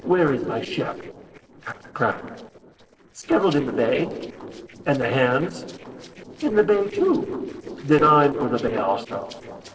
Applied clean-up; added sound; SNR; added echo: neural separator model SepFormer DNS4.